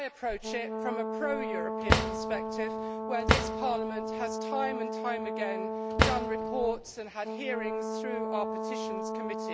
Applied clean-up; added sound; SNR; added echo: none; Drawer open or close + Brass instrument; -4 dB; none.